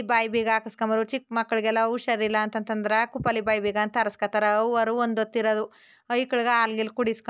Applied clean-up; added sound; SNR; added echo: none; none; none; none.